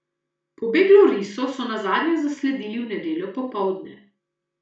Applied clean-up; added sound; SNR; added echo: none; none; none; reverberation time 0.4 s.